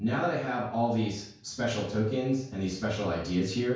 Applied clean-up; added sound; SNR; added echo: none; none; none; reverberation time 0.5 s.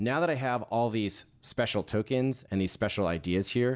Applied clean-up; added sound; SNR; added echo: none; none; none; none.